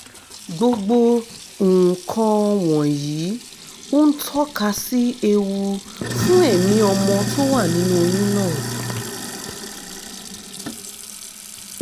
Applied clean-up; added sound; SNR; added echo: none; Sink (filling or washing); 8 dB; none.